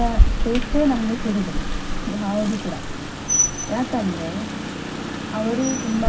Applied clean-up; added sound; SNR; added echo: none; Rain; -2 dB; reverberation time 0.4 s.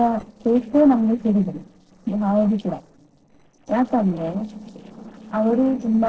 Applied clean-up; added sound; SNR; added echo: neural separator model SepFormer DNS4.